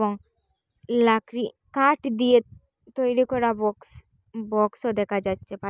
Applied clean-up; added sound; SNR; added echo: none; none; none; none.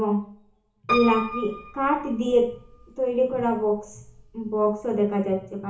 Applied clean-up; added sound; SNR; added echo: none; Piano; 11 dB; reverberation time 0.8 s.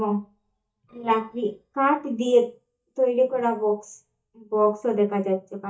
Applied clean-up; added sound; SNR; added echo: neural mask model DeepFilterNet 3.